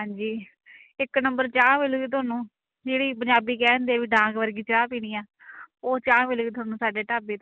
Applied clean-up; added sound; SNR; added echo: none; none; none; none.